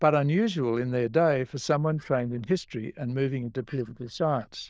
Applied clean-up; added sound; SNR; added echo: neural diffusion model UNIVERSE++.